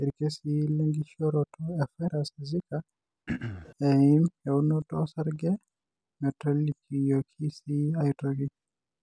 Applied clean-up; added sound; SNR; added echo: none; Cough; 6 dB; none.